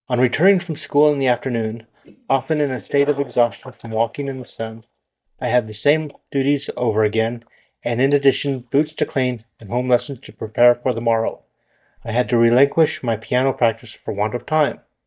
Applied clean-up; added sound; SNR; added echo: neural mask model DeepFilterNet 3.